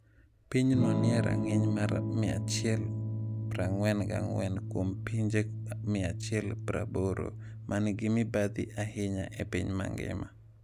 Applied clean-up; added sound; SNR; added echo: none; Electric guitar / Strum; 3 dB; none.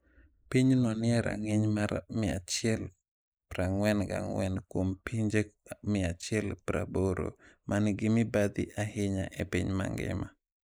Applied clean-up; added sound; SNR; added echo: neural mask model Resemble Enhance denoiser.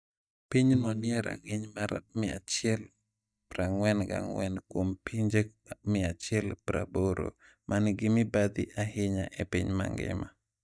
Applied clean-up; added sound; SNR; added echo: neural mask model DeepFilterNet 3.